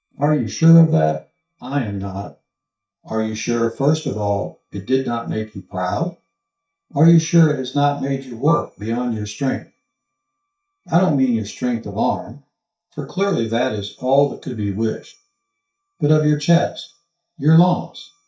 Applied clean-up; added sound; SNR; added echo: neural mask model DeepFilterNet 3.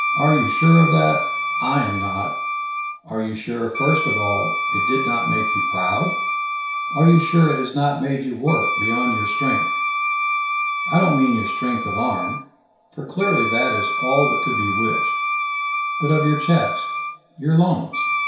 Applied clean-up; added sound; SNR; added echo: none; Wind instrument, woodwind instrument; 2 dB; reverberation time 0.6 s.